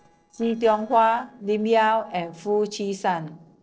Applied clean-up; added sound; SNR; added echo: neural separator model SepFormer DNS4.